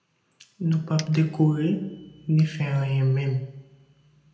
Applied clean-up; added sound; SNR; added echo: none; Coin (dropping); 16 dB; reverberation time 0.8 s.